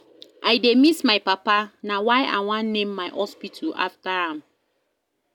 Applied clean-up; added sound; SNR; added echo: none; none; none; none.